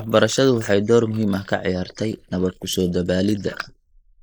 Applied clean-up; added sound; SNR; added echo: neural mask model Resemble Enhance denoiser.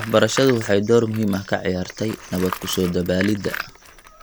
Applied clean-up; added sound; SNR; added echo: none; Tools; 14 dB; none.